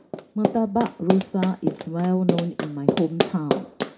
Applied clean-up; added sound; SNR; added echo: none; Run; 2 dB; reverberation time 0.3 s.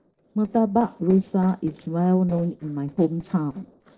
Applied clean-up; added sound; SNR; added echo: neural separator model SepFormer DNS4.